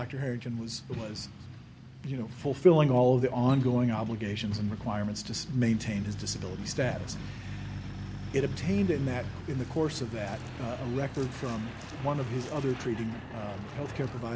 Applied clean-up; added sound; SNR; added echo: none; Truck; 10 dB; none.